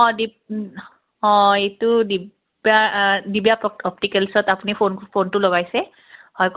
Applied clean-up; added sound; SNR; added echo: none; none; none; none.